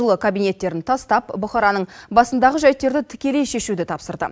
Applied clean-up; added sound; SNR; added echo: neural mask model Resemble Enhance denoiser.